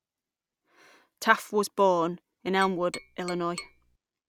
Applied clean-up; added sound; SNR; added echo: none; Tap; 15 dB; none.